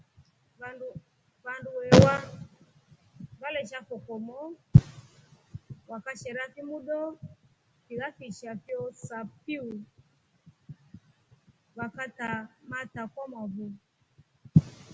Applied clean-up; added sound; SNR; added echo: none; none; none; none.